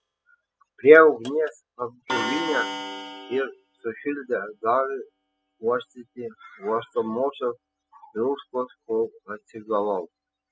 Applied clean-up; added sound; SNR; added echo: classical method spectral subtraction.